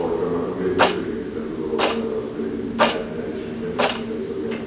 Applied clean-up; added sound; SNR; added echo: none; Clock; 1 dB; reverberation time 2.2 s.